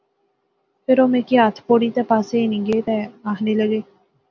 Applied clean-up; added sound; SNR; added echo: none; none; none; none.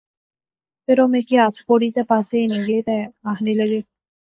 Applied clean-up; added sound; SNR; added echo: neural mask model Resemble Enhance denoiser.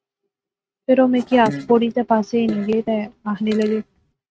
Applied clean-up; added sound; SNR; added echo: neural mask model RNNoise.